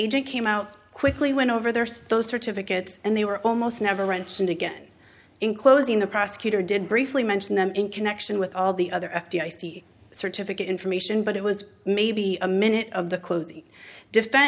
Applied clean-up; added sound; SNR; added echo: none; none; none; none.